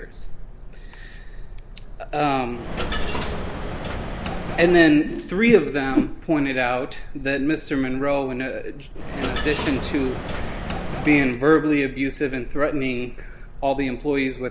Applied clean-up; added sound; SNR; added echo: none; Coin (dropping) + Whoosh, swoosh, swish; 6 dB; none.